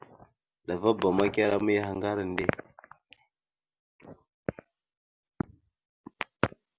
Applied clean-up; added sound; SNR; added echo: none; none; none; none.